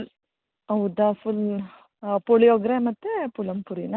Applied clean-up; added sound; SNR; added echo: none; none; none; none.